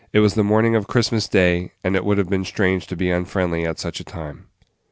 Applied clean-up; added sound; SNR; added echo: none; none; none; none.